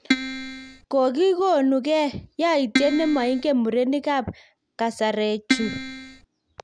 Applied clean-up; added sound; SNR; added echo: none; Keyboard (musical); 4 dB; none.